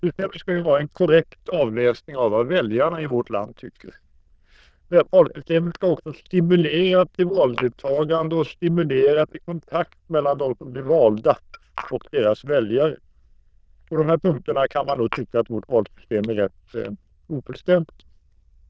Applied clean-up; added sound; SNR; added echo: neural diffusion model UNIVERSE++.